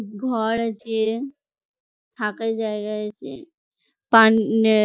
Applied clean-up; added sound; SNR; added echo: neural mask model DeepFilterNet 3.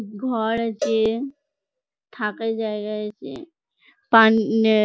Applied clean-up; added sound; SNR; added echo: none; Cowbell; 13 dB; none.